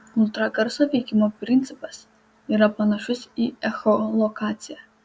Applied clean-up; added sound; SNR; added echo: none; none; none; none.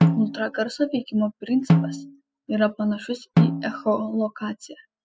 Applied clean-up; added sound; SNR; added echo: classical method spectral subtraction.